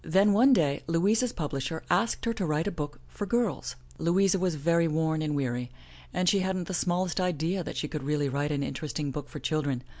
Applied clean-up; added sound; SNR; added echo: none; none; none; none.